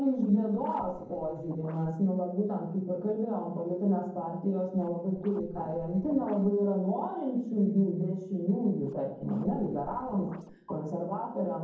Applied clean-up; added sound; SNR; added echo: neural separator model SepFormer DNS4.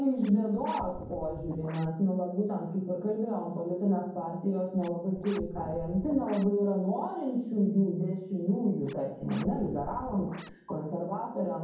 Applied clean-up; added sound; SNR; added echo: none; Scratching (performance technique); 14 dB; reverberation time 1.2 s.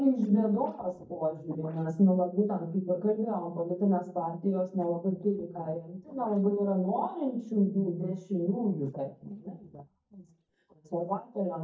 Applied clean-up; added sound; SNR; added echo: neural mask model DeepFilterNet 3.